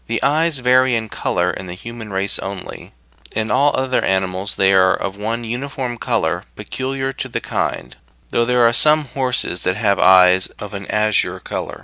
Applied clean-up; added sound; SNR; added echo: none; none; none; none.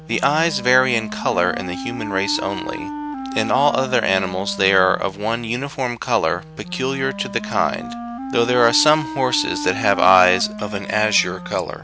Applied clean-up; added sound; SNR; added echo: none; Wind instrument, woodwind instrument; 10 dB; none.